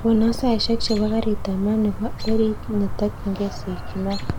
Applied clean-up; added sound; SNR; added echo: none; Chirp, tweet; 5 dB; none.